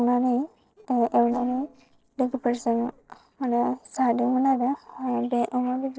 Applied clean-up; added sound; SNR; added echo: neural separator model SepFormer DNS4.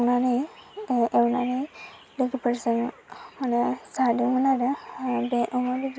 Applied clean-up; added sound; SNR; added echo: none; none; none; none.